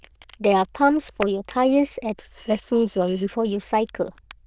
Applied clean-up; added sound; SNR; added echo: neural diffusion model UNIVERSE++.